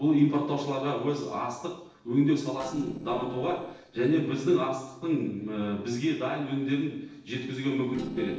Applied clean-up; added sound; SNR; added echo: neural separator model SepFormer DNS4.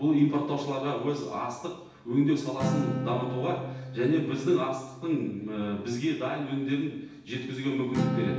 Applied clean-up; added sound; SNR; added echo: none; Acoustic guitar; 8 dB; reverberation time 0.9 s.